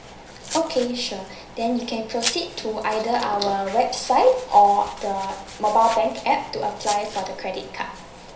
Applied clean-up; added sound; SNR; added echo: none; Domestic sounds, home sounds; 15 dB; reverberation time 0.5 s.